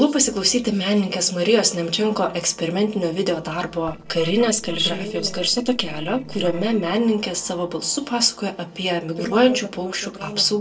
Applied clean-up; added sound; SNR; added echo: neural separator model SepFormer DNS4.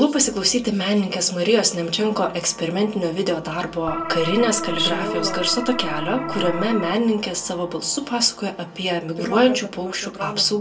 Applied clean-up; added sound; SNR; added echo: none; Organ; 6 dB; reverberation time 0.2 s.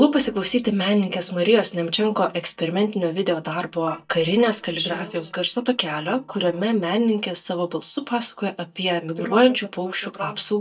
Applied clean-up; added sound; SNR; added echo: neural mask model DeepFilterNet 3.